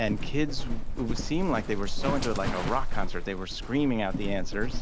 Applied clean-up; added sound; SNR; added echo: none; Livestock, farm animals, working animals; -2 dB; none.